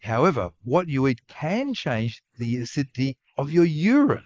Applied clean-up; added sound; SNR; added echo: neural mask model Resemble Enhance denoiser.